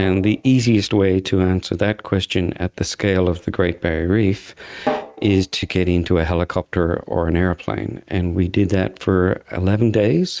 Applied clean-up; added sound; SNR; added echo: neural mask model RNNoise.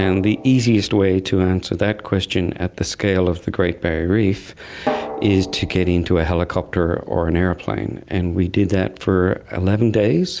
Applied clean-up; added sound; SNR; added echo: none; Drum; 17 dB; none.